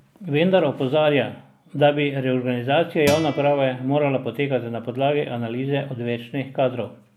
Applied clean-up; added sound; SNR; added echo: none; Acoustic guitar; 15 dB; none.